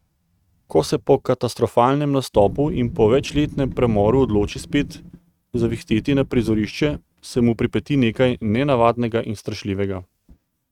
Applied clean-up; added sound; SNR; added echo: neural mask model RNNoise.